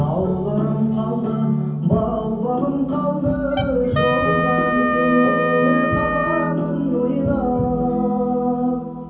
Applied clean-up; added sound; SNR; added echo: none; Wind instrument, woodwind instrument; 7 dB; reverberation time 0.7 s.